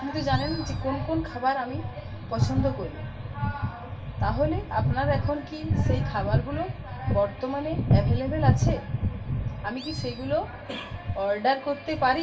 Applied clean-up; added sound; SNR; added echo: none; Animal; 18 dB; reverberation time 0.2 s.